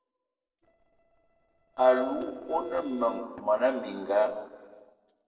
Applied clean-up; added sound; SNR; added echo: neural separator model SepFormer DNS4.